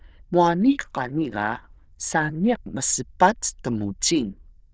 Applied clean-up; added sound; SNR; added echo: neural diffusion model UNIVERSE++.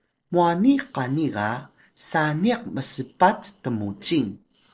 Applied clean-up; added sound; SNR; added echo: neural separator model SepFormer DNS4.